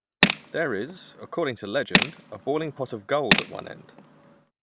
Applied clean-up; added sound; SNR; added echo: none; Tools; -3 dB; none.